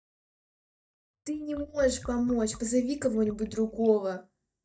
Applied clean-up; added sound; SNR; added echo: neural mask model DeepFilterNet 3.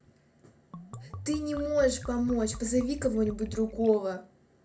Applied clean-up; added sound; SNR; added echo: none; Liquid; 13 dB; reverberation time 0.3 s.